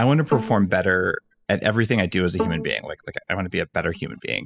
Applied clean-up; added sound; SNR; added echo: classical method spectral subtraction.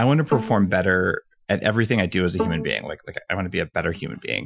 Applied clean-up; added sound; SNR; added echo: classical method Wiener filter.